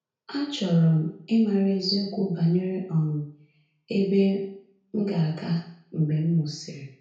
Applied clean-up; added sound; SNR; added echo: none; none; none; reverberation time 0.6 s.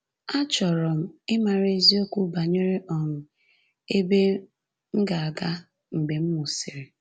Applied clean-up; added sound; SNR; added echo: none; none; none; none.